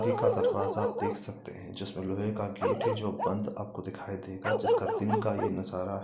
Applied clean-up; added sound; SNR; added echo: none; Bark; -1 dB; none.